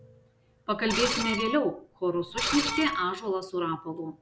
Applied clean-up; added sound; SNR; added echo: none; Screech; 3 dB; none.